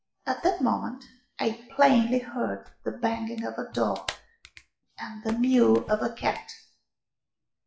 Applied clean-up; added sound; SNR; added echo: classical method WPE with log-MMSE.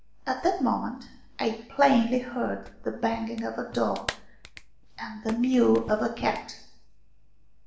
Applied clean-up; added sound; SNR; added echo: none; Clapping; 15 dB; reverberation time 0.7 s.